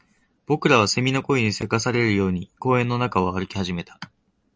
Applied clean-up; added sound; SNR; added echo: none; none; none; none.